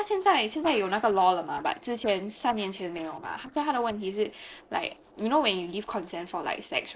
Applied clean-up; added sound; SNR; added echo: neural separator model SepFormer DNS4.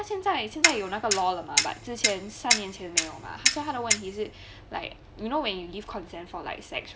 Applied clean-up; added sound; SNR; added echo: none; Clock; -4 dB; none.